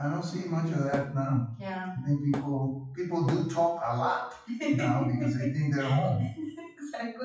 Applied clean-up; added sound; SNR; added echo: classical method WPE with log-MMSE.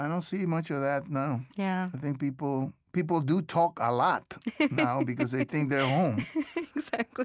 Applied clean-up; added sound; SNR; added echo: none; none; none; none.